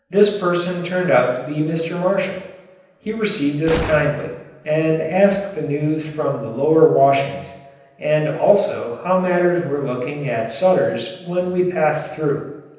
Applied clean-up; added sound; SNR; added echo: none; Gunshot, gunfire; 13 dB; reverberation time 0.9 s.